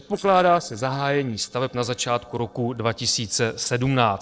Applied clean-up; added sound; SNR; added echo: neural separator model SepFormer DNS4.